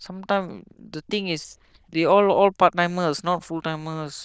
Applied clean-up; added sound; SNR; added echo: neural diffusion model UNIVERSE++.